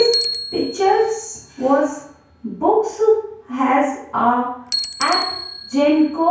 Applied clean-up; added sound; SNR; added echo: none; Bicycle; 9 dB; reverberation time 0.5 s.